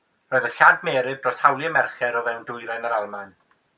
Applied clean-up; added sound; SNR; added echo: none; none; none; none.